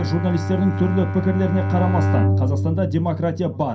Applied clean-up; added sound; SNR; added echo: none; Bowed string instrument; 0 dB; reverberation time 0.3 s.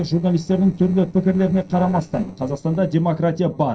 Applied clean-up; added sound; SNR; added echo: neural separator model SepFormer DNS4.